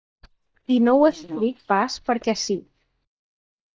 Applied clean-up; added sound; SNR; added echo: neural mask model DeepFilterNet 3.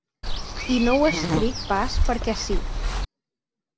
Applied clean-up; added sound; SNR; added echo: none; Walk, footsteps / Insect; -1 dB; none.